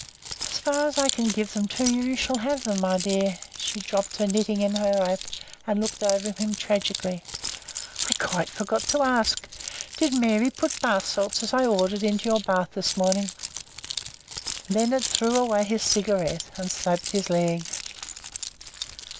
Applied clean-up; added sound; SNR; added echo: none; Keys jangling; 9 dB; none.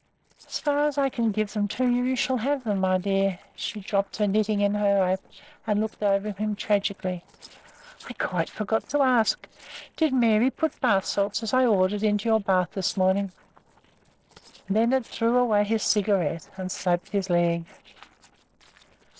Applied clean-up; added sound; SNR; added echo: neural separator model SepFormer DNS4.